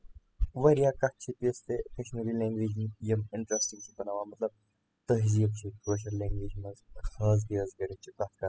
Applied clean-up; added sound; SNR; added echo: classical method spectral subtraction.